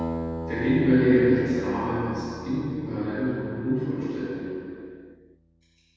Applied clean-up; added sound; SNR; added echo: none; Acoustic guitar; 11 dB; reverberation time 2.1 s.